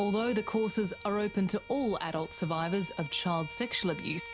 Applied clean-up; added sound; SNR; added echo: none; Bowed string instrument; 15 dB; none.